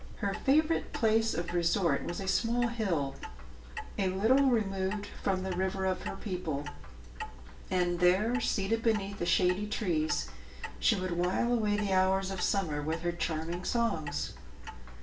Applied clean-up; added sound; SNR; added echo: none; Clock; 15 dB; reverberation time 0.3 s.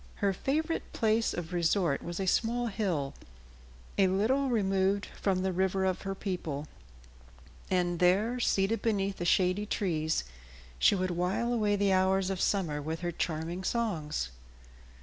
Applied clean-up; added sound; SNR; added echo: none; none; none; none.